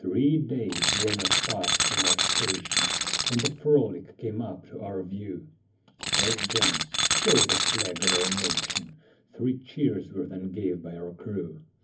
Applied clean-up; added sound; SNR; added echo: none; Tools; -5 dB; reverberation time 0.3 s.